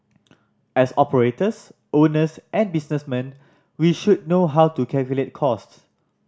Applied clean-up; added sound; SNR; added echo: none; none; none; none.